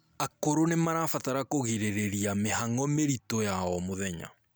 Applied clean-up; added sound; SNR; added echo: none; none; none; none.